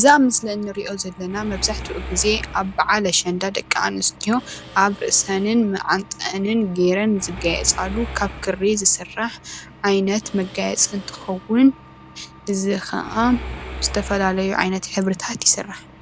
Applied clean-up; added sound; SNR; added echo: none; Mechanisms; 15 dB; none.